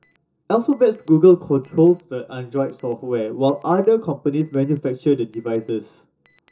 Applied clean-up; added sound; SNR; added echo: neural separator model SepFormer DNS4.